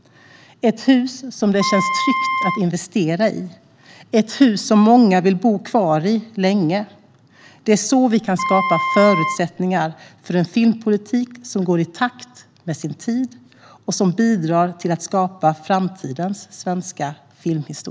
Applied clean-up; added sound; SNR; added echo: none; Wind instrument, woodwind instrument; 3 dB; none.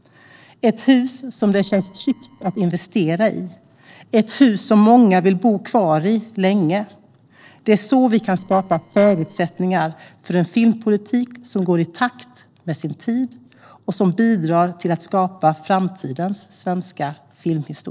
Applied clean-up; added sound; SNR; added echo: neural separator model SepFormer DNS4.